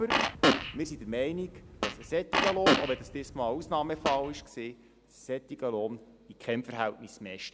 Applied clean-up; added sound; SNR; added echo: none; Fart; -3 dB; none.